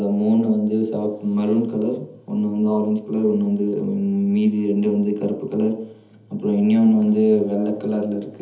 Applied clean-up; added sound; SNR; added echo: none; none; none; reverberation time 1.2 s.